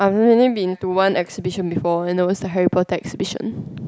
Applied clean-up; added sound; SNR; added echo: none; none; none; none.